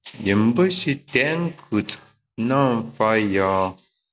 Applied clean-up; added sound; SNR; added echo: none; none; none; none.